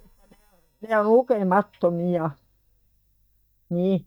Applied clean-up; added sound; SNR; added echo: neural mask model DeepFilterNet 3.